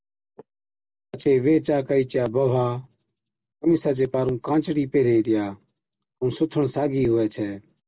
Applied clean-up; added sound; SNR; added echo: none; none; none; none.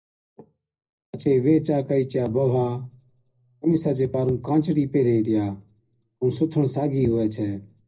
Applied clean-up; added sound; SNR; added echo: none; none; none; reverberation time 0.5 s.